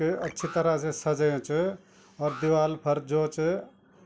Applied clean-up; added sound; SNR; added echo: none; Alarm + Marimba, xylophone; 20 dB; none.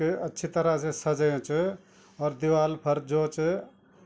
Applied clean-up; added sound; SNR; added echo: none; none; none; none.